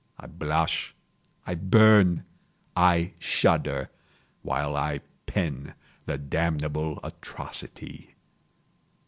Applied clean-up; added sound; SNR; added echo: none; none; none; none.